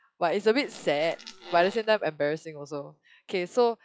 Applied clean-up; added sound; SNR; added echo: classical method log-MMSE.